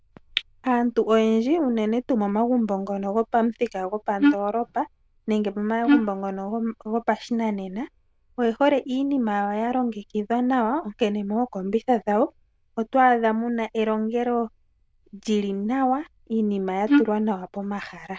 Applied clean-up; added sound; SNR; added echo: neural diffusion model UNIVERSE++.